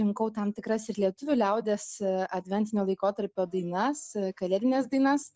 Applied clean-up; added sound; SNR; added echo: neural mask model DeepFilterNet 3.